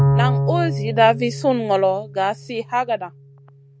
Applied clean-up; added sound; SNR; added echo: none; Bowed string instrument; 2 dB; none.